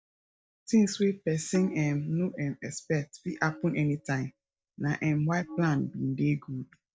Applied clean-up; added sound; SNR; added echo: neural mask model DeepFilterNet 3.